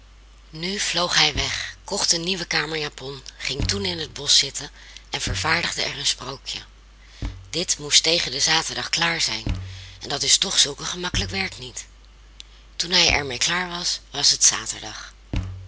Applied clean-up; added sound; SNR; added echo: none; Thump, thud; 13 dB; none.